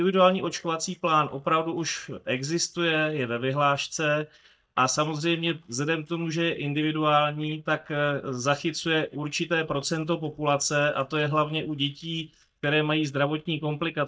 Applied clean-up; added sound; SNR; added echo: neural mask model DeepFilterNet 3.